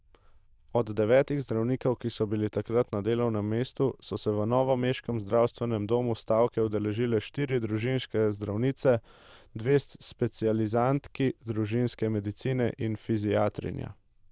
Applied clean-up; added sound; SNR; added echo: neural diffusion model UNIVERSE++.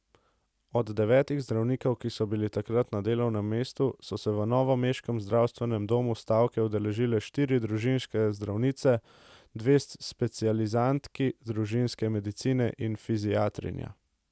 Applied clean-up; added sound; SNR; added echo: none; none; none; none.